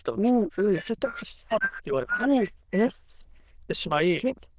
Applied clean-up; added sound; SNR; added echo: neural diffusion model UNIVERSE++.